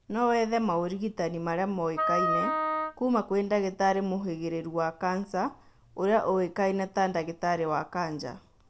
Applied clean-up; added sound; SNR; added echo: none; Wind instrument, woodwind instrument; 1 dB; none.